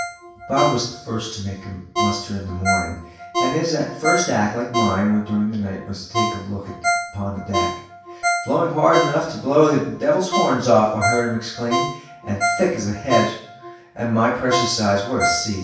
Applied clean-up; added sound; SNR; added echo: none; Ringtone; 4 dB; reverberation time 0.7 s.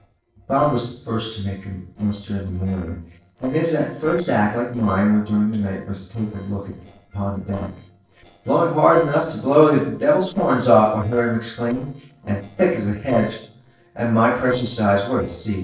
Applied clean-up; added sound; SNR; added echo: neural separator model SepFormer DNS4.